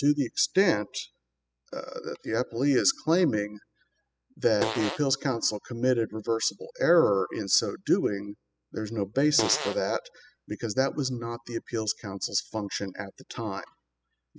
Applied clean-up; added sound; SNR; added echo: classical method spectral subtraction.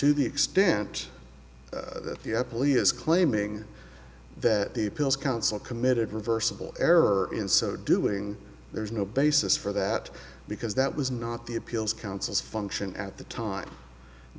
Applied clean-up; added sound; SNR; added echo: none; none; none; none.